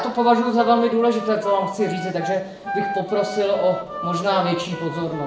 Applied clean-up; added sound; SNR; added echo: none; Wind instrument, woodwind instrument; 9 dB; reverberation time 0.6 s.